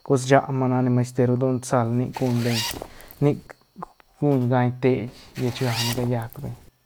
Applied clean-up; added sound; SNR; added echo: none; Zipper (clothing); 11 dB; none.